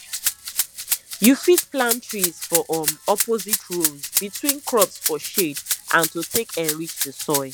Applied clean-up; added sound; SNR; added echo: none; Rattle (instrument); 2 dB; none.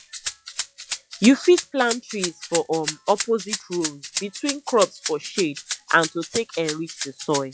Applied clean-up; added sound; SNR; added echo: classical method log-MMSE.